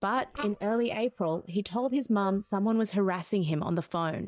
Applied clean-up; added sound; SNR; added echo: neural mask model DeepFilterNet 3.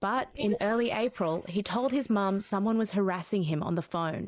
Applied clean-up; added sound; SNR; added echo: neural mask model Resemble Enhance denoiser.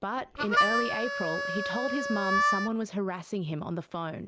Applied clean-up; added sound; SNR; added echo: none; Harmonica; -3 dB; none.